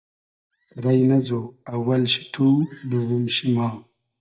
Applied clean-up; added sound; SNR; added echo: neural mask model DeepFilterNet 3.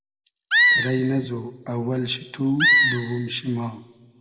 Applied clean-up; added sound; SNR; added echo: none; Animal; -5 dB; reverberation time 1.4 s.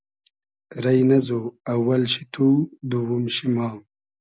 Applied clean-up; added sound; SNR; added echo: none; none; none; none.